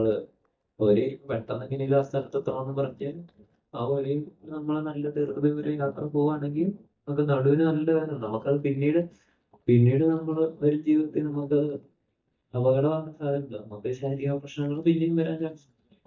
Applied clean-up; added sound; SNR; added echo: neural mask model DeepFilterNet 3.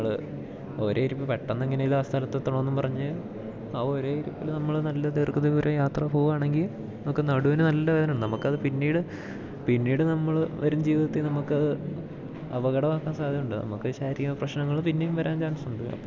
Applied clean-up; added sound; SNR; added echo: none; none; none; none.